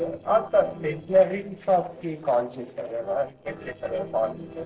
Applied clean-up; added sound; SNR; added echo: neural separator model SepFormer DNS4.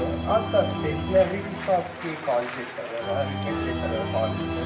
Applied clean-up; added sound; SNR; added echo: none; Organ; 3 dB; reverberation time 0.7 s.